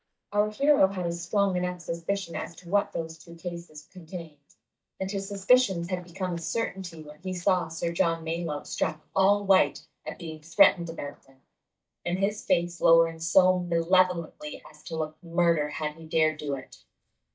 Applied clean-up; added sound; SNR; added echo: neural mask model DeepFilterNet 3.